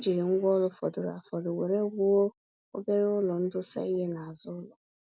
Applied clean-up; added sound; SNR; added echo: none; none; none; none.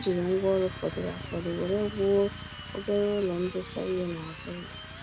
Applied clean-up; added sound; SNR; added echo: none; Drill + Motor vehicle (road); 11 dB; none.